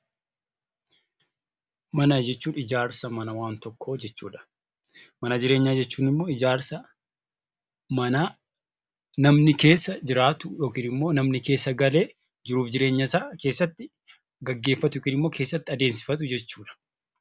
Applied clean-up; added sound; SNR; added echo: none; none; none; none.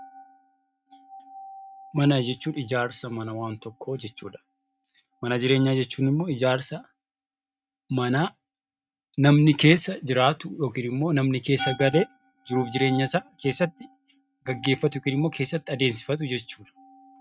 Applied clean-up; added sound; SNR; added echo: neural mask model RNNoise.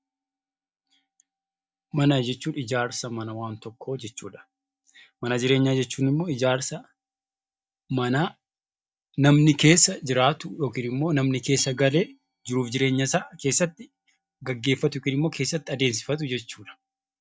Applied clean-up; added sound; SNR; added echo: neural mask model DeepFilterNet 3.